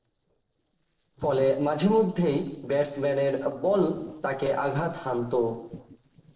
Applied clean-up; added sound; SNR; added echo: neural separator model SepFormer DNS4.